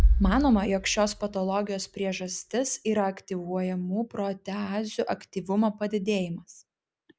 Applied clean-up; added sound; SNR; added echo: none; Bass drum; 4 dB; none.